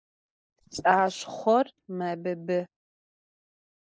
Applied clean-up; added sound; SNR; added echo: neural mask model Resemble Enhance denoiser.